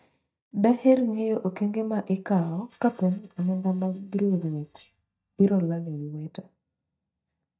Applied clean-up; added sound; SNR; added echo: neural mask model DeepFilterNet 3.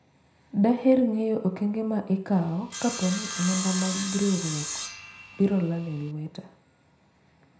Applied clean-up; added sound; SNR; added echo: none; Sawing; 8 dB; reverberation time 0.5 s.